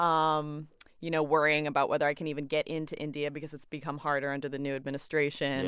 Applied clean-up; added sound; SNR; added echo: none; none; none; none.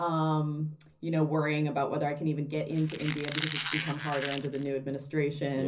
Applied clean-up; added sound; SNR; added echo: none; Squeak; 7 dB; reverberation time 0.4 s.